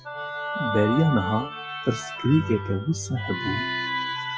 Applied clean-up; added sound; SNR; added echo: classical method log-MMSE.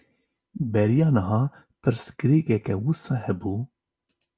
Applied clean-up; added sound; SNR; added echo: none; none; none; none.